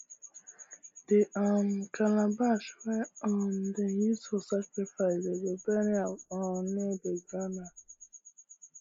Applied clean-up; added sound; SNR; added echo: neural mask model Resemble Enhance denoiser.